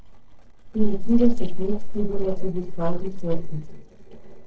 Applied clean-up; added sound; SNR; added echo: neural separator model SepFormer DNS4.